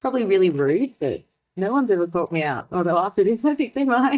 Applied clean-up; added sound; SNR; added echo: neural mask model DeepFilterNet 3.